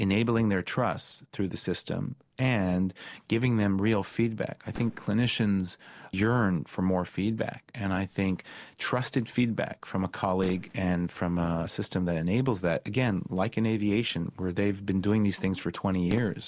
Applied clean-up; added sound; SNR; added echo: neural separator model SepFormer DNS4.